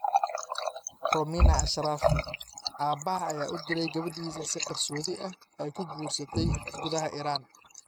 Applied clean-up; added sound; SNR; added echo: neural mask model RNNoise.